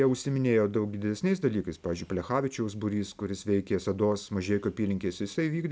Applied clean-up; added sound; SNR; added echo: none; none; none; none.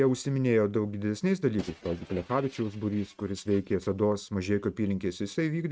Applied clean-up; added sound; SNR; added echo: neural mask model RNNoise.